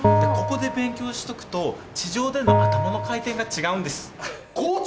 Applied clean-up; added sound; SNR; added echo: none; Bell; -2 dB; none.